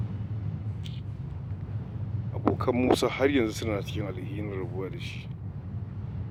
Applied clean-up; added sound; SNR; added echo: none; Train; 2 dB; none.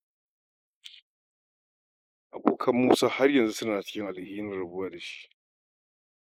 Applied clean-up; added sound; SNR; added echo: neural mask model Resemble Enhance denoiser.